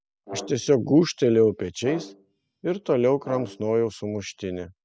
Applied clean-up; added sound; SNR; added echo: none; Brass instrument; 18 dB; none.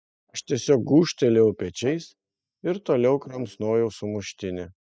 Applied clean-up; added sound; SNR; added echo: neural mask model DeepFilterNet 3.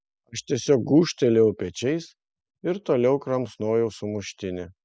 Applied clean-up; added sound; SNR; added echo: none; none; none; none.